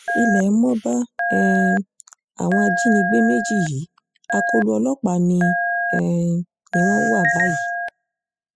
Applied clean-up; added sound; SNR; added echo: classical method spectral subtraction.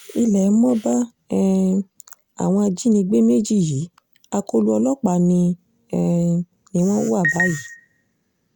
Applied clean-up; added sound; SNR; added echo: none; none; none; none.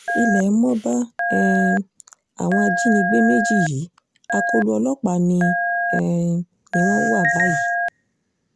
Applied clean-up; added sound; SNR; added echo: none; Telephone; 3 dB; none.